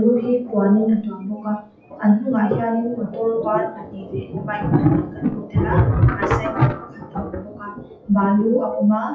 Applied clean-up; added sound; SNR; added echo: classical method WPE with log-MMSE.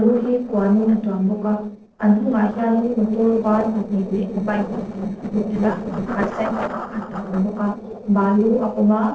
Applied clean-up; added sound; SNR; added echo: neural separator model SepFormer DNS4.